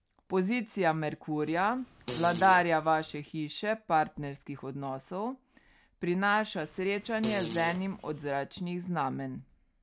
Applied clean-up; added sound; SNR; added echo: none; Fart; 12 dB; none.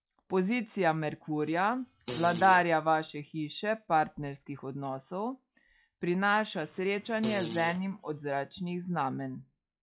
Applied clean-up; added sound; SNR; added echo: classical method log-MMSE.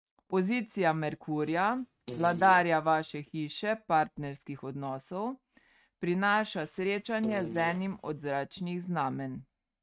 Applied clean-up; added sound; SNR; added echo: neural mask model RNNoise.